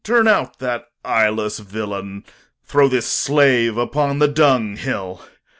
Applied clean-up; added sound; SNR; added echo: none; none; none; none.